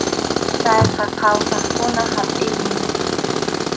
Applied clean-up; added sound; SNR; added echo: none; Tools; -2 dB; none.